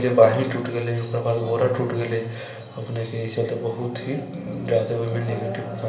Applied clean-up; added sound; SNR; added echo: none; none; none; reverberation time 0.6 s.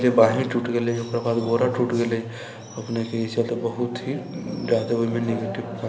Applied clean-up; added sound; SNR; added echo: none; none; none; none.